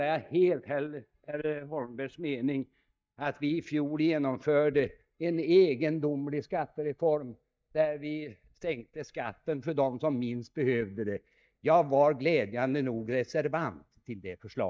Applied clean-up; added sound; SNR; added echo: neural mask model DeepFilterNet 3.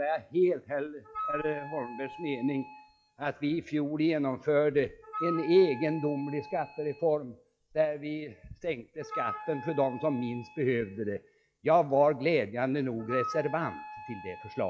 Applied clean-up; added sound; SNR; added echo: classical method log-MMSE.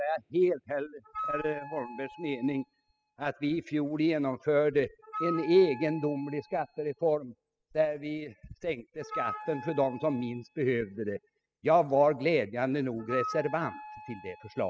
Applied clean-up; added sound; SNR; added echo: classical method spectral subtraction.